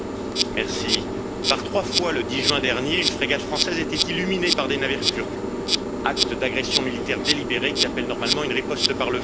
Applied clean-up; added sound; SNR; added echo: none; Insect; -1 dB; none.